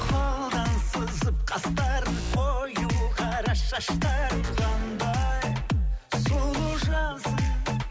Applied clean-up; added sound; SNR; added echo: none; none; none; none.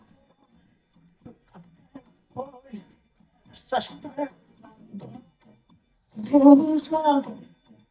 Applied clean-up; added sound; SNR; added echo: neural mask model DeepFilterNet 3.